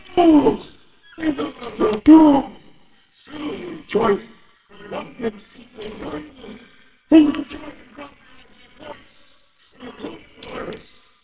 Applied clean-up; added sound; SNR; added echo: neural separator model SepFormer WHAMR!.